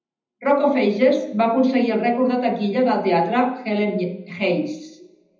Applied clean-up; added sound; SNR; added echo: none; none; none; reverberation time 0.8 s.